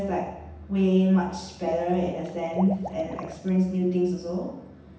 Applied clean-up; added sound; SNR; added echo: none; Liquid; 15 dB; reverberation time 0.9 s.